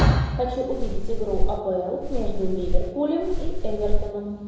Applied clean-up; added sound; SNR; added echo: none; Wind; -4 dB; reverberation time 1.0 s.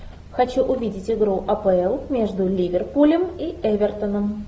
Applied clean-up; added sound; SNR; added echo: none; none; none; none.